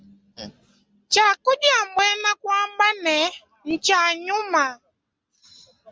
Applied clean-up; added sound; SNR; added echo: none; none; none; none.